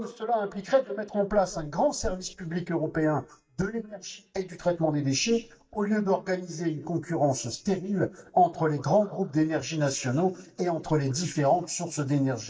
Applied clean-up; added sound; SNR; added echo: neural mask model DeepFilterNet 3.